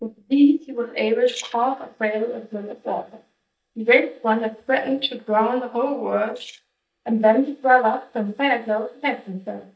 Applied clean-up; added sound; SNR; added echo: neural mask model DeepFilterNet 3.